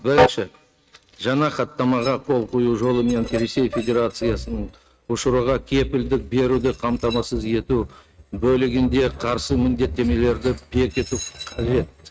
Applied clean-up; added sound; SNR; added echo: neural mask model RNNoise.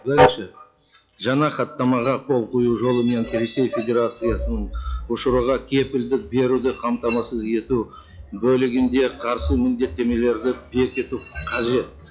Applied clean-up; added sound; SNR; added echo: classical method log-MMSE.